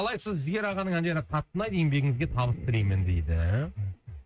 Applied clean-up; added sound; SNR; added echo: neural mask model RNNoise.